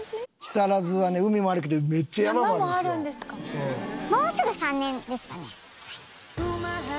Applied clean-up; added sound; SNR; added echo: none; none; none; none.